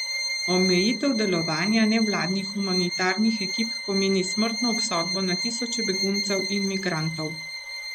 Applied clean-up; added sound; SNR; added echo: none; Bowed string instrument; 4 dB; none.